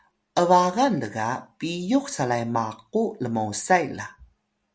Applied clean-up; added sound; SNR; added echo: none; none; none; none.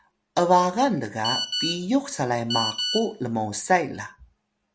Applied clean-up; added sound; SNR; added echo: none; Telephone; 5 dB; none.